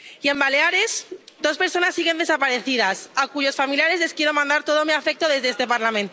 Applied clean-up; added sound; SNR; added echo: none; none; none; none.